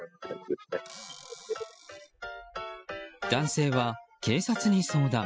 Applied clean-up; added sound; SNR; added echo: classical method spectral subtraction.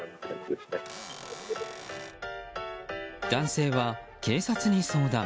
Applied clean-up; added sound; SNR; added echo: none; Cupboard open or close / Door; 14 dB; none.